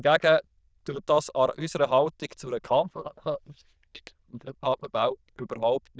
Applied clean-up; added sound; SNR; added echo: neural diffusion model UNIVERSE++.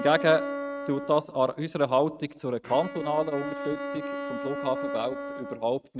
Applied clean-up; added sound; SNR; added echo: neural mask model RNNoise.